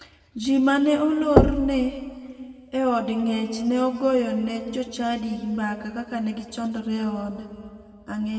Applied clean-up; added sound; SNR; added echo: none; Knock; -1 dB; reverberation time 1.9 s.